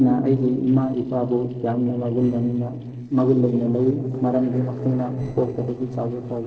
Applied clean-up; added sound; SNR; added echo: neural separator model SepFormer DNS4.